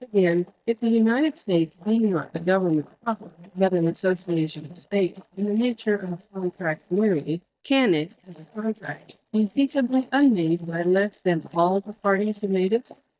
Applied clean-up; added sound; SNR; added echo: neural mask model DeepFilterNet 3.